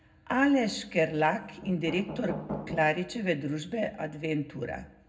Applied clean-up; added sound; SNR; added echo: none; Knock; 8 dB; reverberation time 0.3 s.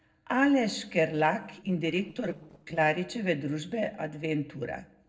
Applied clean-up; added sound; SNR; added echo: neural separator model SepFormer DNS4.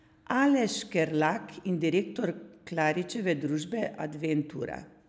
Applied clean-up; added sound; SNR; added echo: none; none; none; none.